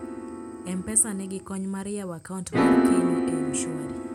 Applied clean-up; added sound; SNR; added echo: none; Piano; -5 dB; none.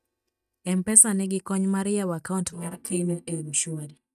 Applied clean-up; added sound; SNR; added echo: neural mask model DeepFilterNet 3.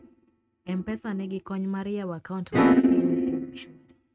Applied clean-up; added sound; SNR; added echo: neural mask model RNNoise.